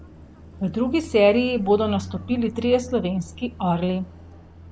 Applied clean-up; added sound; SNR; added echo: none; Car passing by; 16 dB; none.